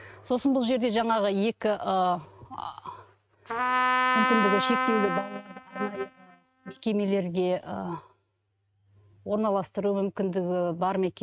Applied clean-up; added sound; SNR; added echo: neural mask model RNNoise.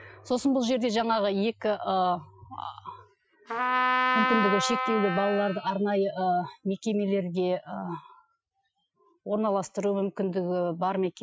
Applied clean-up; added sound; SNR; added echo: classical method Wiener filter.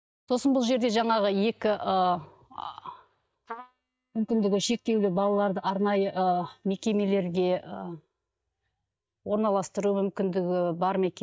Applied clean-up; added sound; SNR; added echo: neural mask model DeepFilterNet 3.